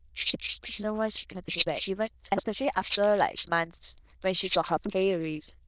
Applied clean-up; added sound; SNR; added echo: neural diffusion model UNIVERSE++.